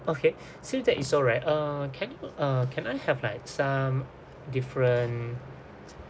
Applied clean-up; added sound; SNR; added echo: none; none; none; none.